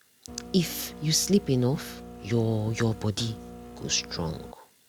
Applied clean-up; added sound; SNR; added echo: none; Printer; 14 dB; none.